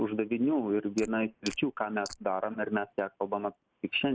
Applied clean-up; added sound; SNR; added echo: neural mask model Resemble Enhance denoiser.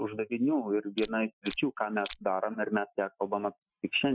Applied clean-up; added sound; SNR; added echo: classical method Wiener filter.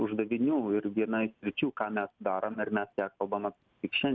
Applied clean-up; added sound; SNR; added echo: none; none; none; none.